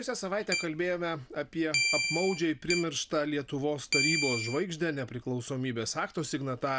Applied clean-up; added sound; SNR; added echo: none; Keyboard (musical); 1 dB; none.